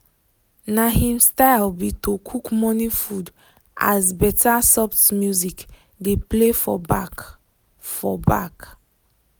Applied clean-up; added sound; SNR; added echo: none; none; none; none.